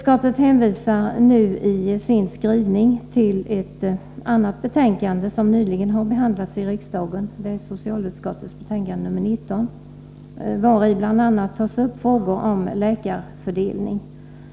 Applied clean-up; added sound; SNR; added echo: none; none; none; none.